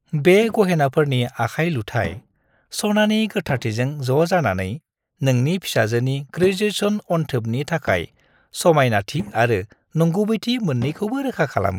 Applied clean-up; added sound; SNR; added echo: neural mask model Resemble Enhance denoiser.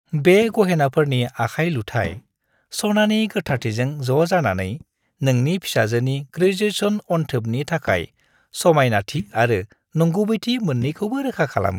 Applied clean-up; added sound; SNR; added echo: neural mask model DeepFilterNet 3.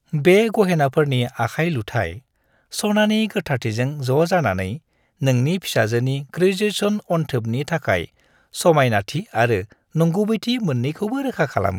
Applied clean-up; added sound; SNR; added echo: none; none; none; none.